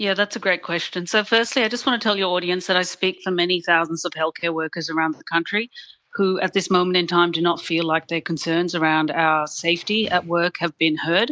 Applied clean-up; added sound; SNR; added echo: neural mask model Resemble Enhance denoiser.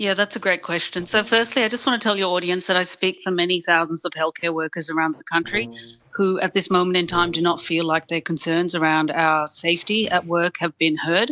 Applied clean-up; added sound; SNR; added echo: neural separator model SepFormer DNS4.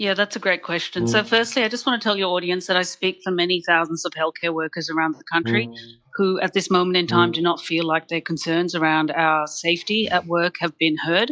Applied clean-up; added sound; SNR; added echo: classical method log-MMSE.